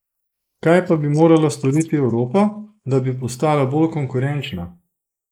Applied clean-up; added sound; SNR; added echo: neural mask model Resemble Enhance denoiser.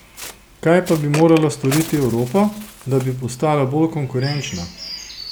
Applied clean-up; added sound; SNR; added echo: none; Bird; 14 dB; none.